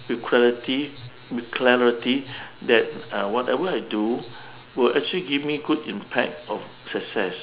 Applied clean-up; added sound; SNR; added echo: none; none; none; none.